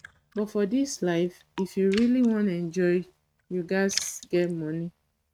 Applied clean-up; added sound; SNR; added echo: neural mask model RNNoise.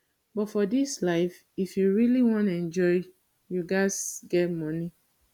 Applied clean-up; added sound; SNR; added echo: none; none; none; none.